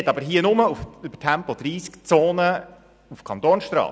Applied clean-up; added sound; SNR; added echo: none; none; none; none.